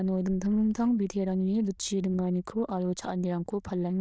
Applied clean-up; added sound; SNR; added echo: neural diffusion model UNIVERSE++.